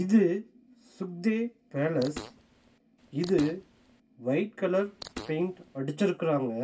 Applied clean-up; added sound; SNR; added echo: none; Fart; 16 dB; reverberation time 0.2 s.